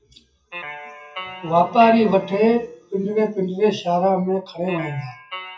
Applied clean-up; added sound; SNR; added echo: classical method WPE with log-MMSE.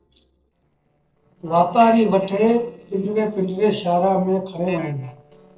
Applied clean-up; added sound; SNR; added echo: neural separator model SepFormer DNS4.